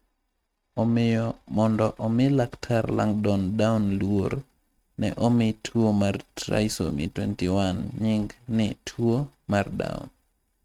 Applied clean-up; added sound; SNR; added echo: neural mask model RNNoise.